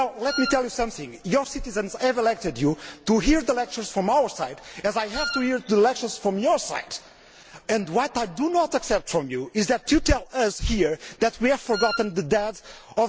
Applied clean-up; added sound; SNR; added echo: none; Wind instrument, woodwind instrument; 7 dB; none.